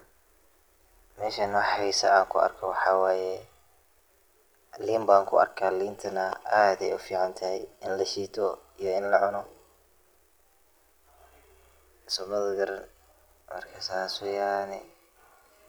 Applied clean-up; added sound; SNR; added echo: none; none; none; none.